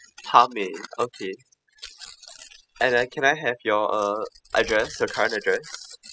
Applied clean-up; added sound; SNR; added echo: classical method spectral subtraction.